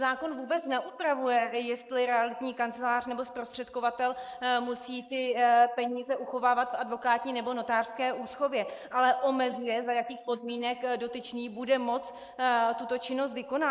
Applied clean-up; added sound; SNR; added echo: neural mask model Resemble Enhance denoiser.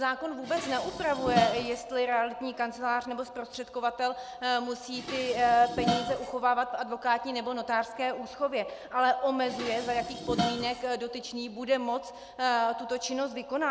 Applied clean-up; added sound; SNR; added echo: none; Dishes, pots, and pans; 10 dB; none.